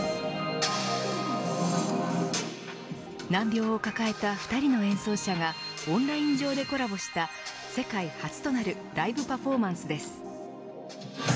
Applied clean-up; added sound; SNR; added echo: none; none; none; none.